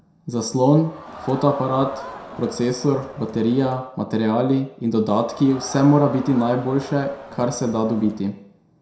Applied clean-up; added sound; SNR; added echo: none; Crowd; 17 dB; reverberation time 0.6 s.